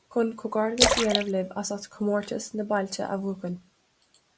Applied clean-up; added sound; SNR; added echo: none; Splash, splatter; 0 dB; none.